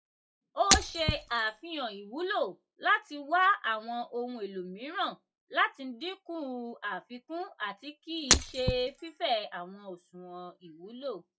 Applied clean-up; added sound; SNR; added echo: classical method log-MMSE.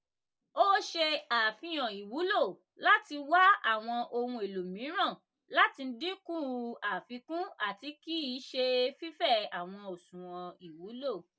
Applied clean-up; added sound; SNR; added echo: none; none; none; none.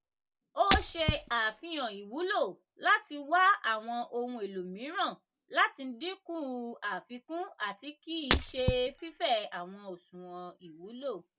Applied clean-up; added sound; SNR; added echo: none; Shatter; -3 dB; none.